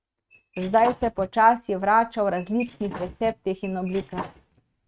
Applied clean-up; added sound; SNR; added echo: neural mask model RNNoise.